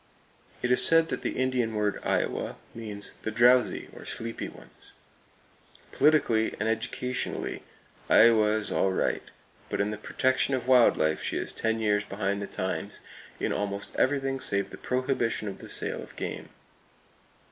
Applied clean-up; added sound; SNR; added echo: none; none; none; none.